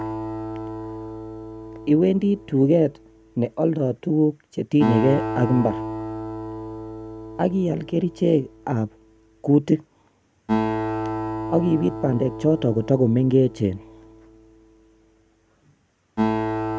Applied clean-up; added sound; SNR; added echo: none; Acoustic guitar; 7 dB; none.